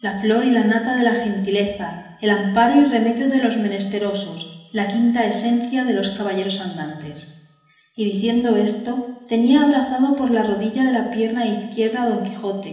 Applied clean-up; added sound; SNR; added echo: none; none; none; reverberation time 1.0 s.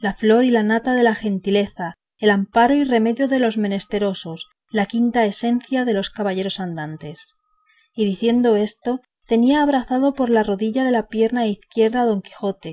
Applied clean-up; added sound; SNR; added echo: none; none; none; none.